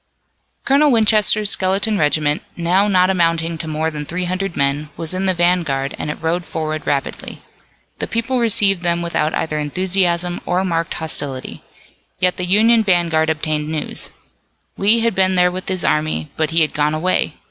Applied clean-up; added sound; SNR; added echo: none; none; none; none.